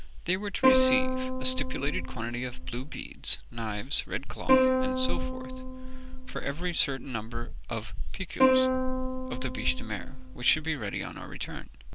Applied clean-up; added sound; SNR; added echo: none; Plucked string instrument; 0 dB; none.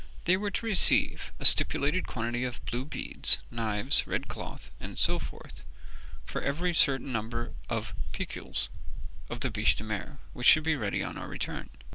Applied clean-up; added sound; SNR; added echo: none; none; none; none.